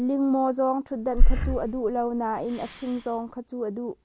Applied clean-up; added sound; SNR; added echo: none; Breathing; -4 dB; none.